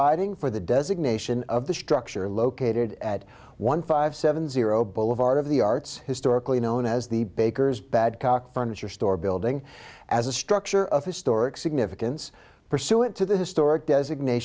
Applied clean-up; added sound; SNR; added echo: none; none; none; none.